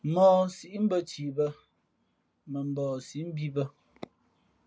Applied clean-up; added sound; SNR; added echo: none; none; none; none.